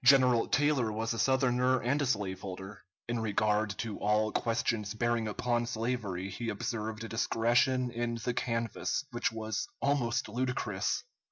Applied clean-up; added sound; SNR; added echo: none; none; none; none.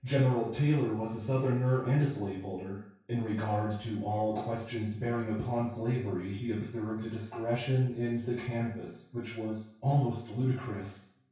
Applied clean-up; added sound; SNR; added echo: none; none; none; reverberation time 0.6 s.